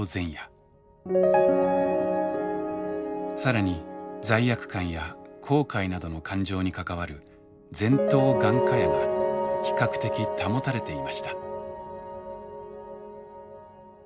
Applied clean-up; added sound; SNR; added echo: none; none; none; none.